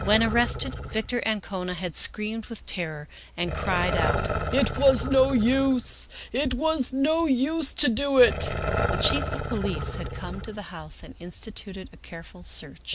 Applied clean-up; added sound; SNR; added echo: none; Growling; 6 dB; none.